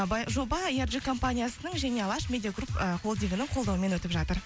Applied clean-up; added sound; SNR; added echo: none; none; none; none.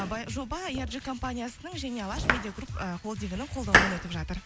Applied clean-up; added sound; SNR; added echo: none; Domestic sounds, home sounds; -2 dB; none.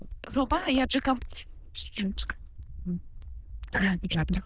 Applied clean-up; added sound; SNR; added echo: neural diffusion model UNIVERSE++.